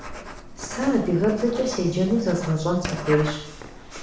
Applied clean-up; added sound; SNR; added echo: none; Writing; 11 dB; reverberation time 0.8 s.